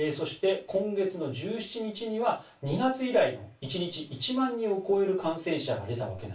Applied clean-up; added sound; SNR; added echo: none; none; none; reverberation time 0.2 s.